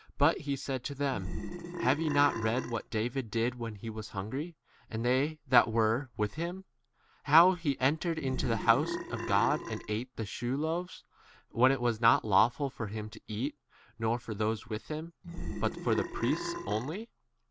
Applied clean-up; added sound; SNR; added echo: none; Burping, eructation; 6 dB; none.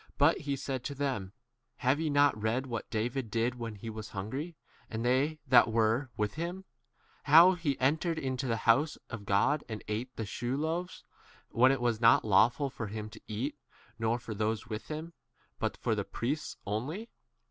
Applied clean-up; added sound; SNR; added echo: none; none; none; none.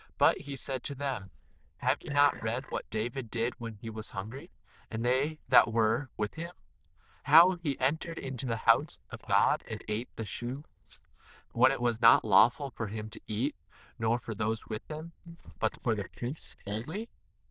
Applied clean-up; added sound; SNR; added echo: neural diffusion model UNIVERSE++.